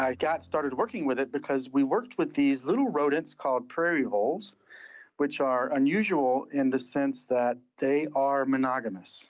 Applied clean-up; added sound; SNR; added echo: none; none; none; none.